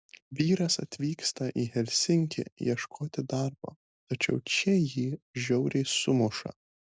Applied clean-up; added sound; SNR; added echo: none; none; none; none.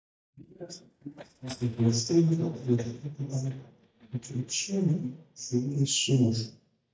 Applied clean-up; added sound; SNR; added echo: neural mask model DeepFilterNet 3.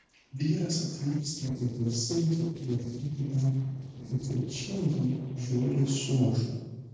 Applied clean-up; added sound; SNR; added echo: neural separator model SepFormer DNS4.